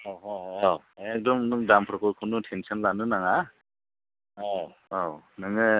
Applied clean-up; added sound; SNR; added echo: none; none; none; none.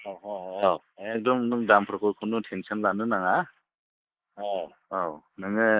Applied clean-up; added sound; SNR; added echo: neural mask model Resemble Enhance denoiser.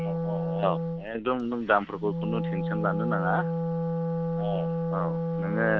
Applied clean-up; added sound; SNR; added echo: none; Wind instrument, woodwind instrument; -1 dB; none.